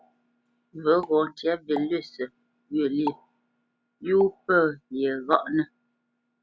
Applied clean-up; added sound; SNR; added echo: none; Explosion; 16 dB; none.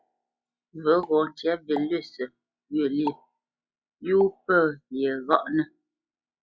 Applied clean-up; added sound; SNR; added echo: classical method log-MMSE.